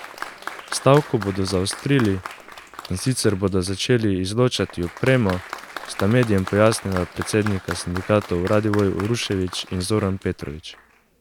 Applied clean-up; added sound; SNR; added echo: none; Applause; 15 dB; none.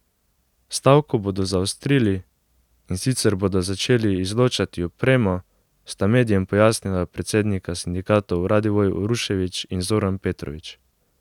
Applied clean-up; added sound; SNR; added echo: none; none; none; none.